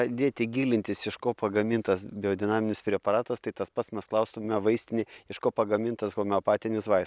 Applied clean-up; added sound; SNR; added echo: none; none; none; none.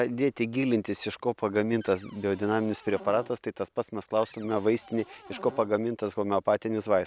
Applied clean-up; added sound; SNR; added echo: none; Cupboard open or close; 19 dB; none.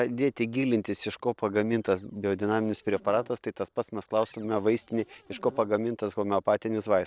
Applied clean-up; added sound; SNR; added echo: neural separator model SepFormer DNS4.